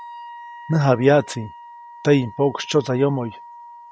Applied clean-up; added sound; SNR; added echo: none; Wind instrument, woodwind instrument; 18 dB; none.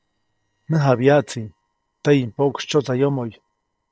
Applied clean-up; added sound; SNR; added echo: neural separator model SepFormer DNS4.